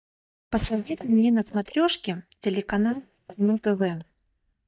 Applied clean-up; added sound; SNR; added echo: neural mask model DeepFilterNet 3.